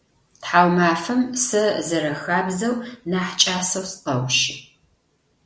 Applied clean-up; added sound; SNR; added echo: none; none; none; none.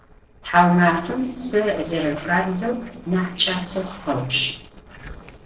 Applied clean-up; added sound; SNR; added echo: neural separator model SepFormer DNS4.